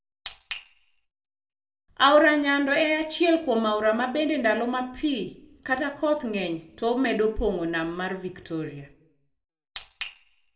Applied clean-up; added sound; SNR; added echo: none; none; none; reverberation time 0.4 s.